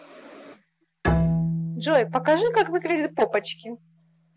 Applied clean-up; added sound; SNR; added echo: none; Bowed string instrument; 4 dB; none.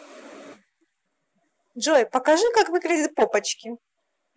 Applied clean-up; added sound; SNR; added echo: none; none; none; none.